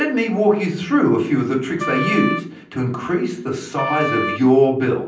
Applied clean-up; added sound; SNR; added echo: none; Wind instrument, woodwind instrument; 7 dB; reverberation time 0.6 s.